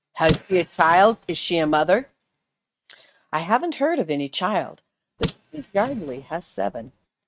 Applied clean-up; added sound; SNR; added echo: neural mask model RNNoise.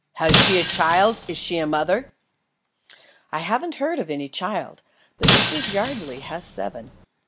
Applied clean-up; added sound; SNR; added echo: none; Shatter; -1 dB; none.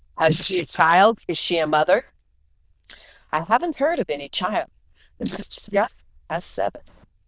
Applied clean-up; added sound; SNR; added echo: neural diffusion model UNIVERSE++.